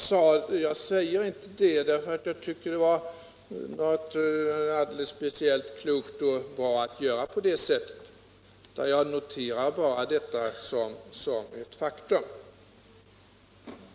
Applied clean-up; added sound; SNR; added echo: none; none; none; none.